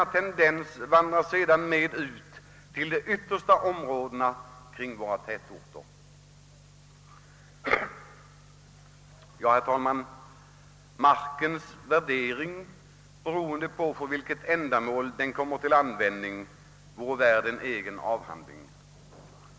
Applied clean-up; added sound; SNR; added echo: none; none; none; none.